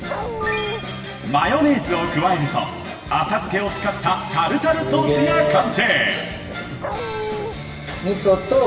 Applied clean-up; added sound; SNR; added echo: none; Dog; 6 dB; reverberation time 1.9 s.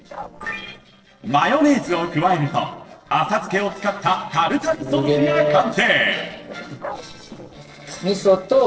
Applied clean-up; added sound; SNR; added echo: neural separator model SepFormer DNS4.